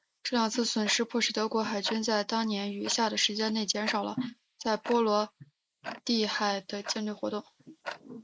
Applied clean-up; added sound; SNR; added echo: neural mask model Resemble Enhance denoiser.